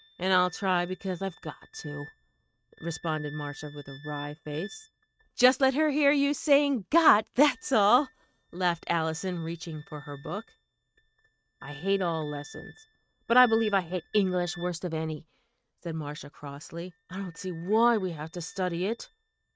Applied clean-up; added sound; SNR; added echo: neural mask model RNNoise.